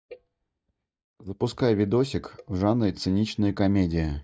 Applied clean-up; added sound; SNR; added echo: neural mask model DeepFilterNet 3.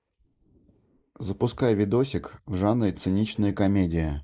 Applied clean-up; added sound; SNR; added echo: neural mask model Resemble Enhance denoiser.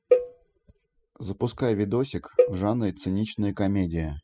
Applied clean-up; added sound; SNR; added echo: classical method spectral subtraction.